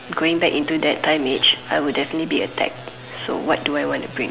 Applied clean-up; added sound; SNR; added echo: none; none; none; none.